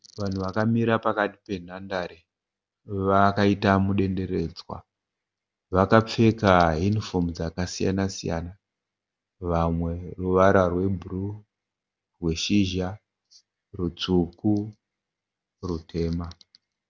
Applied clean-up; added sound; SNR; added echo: none; none; none; none.